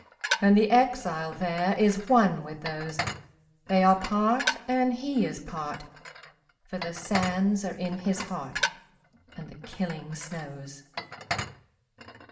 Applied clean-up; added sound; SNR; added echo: none; Dishes, pots, and pans; 10 dB; reverberation time 0.7 s.